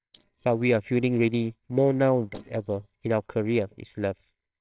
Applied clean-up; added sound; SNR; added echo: neural separator model SepFormer WHAMR!.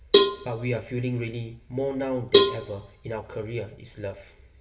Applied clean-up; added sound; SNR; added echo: none; Cowbell; -5 dB; reverberation time 0.6 s.